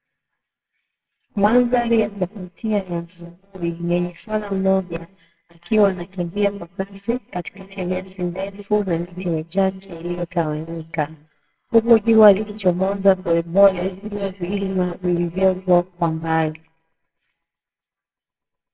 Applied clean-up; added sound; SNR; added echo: neural separator model SepFormer WHAMR!.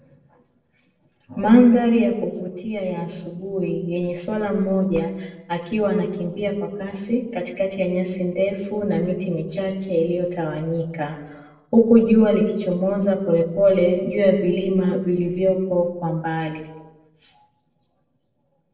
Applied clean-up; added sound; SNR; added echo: neural separator model SepFormer DNS4.